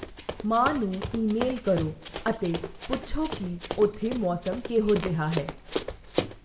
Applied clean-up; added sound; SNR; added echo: none; Run; 8 dB; reverberation time 0.7 s.